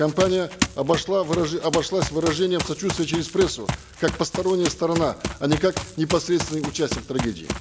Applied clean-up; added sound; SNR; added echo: none; Run; 7 dB; none.